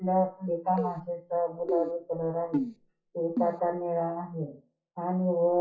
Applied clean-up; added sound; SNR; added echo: classical method WPE with log-MMSE.